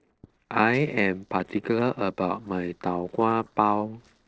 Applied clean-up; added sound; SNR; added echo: neural separator model SepFormer DNS4.